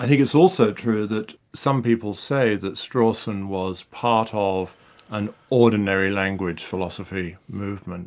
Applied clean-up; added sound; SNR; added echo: none; none; none; none.